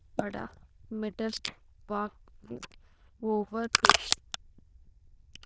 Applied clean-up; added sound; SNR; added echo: neural diffusion model UNIVERSE++.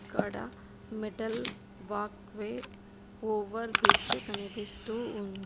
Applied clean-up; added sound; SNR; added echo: none; Packing tape, duct tape / Tearing; -3 dB; none.